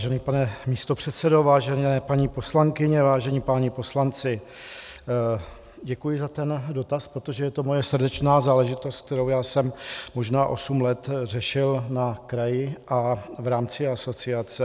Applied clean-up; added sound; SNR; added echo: none; none; none; none.